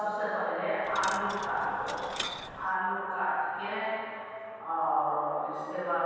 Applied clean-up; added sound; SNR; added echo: none; Coin (dropping); 11 dB; reverberation time 2.1 s.